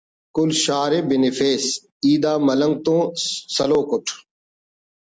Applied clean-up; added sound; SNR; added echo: none; none; none; none.